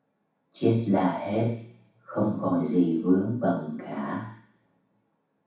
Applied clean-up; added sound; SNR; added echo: none; none; none; reverberation time 0.7 s.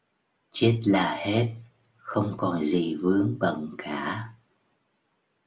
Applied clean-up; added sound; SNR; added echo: none; none; none; none.